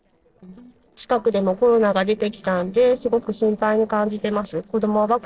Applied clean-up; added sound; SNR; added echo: neural separator model SepFormer DNS4.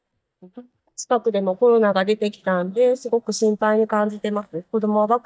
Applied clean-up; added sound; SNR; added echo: neural mask model DeepFilterNet 3.